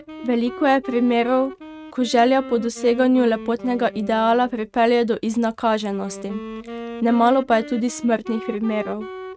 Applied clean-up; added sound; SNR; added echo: neural mask model RNNoise.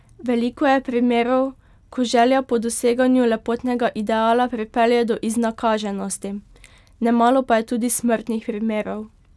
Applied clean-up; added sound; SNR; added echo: none; none; none; none.